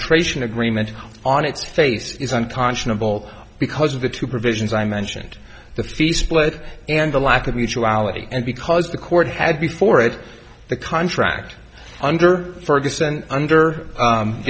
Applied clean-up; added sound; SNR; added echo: none; none; none; none.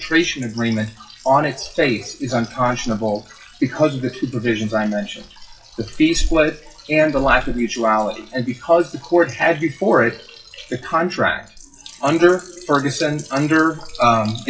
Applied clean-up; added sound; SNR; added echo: classical method WPE with log-MMSE.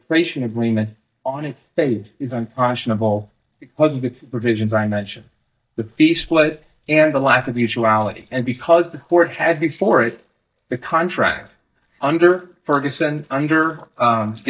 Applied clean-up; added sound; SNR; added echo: neural mask model DeepFilterNet 3.